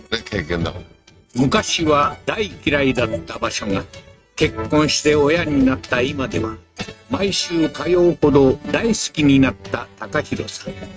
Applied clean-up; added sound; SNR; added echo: neural mask model RNNoise.